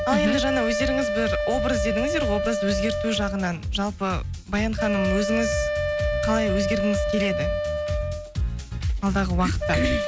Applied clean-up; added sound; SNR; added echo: none; Wind instrument, woodwind instrument; 2 dB; none.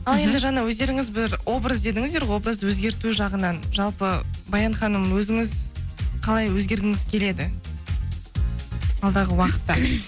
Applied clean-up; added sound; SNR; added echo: none; none; none; none.